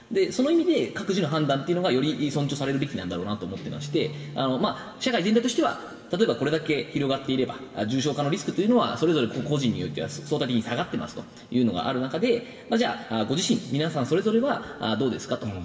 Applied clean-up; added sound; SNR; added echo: none; Guitar; 15 dB; reverberation time 2.0 s.